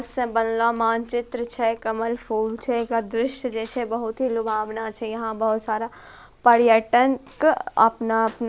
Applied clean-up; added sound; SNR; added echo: none; none; none; none.